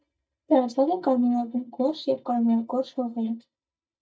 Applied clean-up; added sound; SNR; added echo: neural mask model DeepFilterNet 3.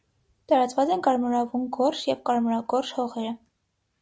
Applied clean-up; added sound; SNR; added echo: none; none; none; none.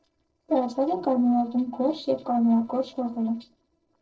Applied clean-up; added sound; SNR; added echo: neural separator model SepFormer DNS4.